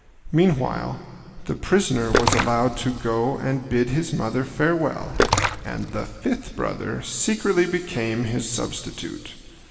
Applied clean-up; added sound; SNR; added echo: none; Splash, splatter; 1 dB; reverberation time 2.5 s.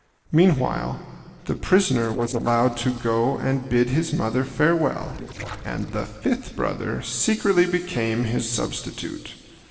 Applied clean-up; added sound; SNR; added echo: neural separator model SepFormer DNS4.